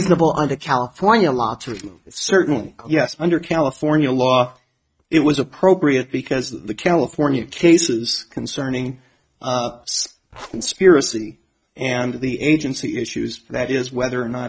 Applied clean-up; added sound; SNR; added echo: neural mask model RNNoise.